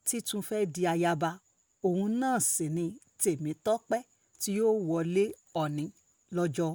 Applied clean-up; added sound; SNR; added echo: none; none; none; none.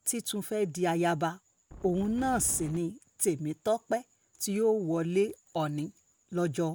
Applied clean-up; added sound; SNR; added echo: none; Wind; 14 dB; none.